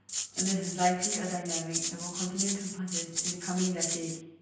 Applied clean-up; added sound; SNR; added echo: none; Rattle (instrument); 1 dB; reverberation time 0.9 s.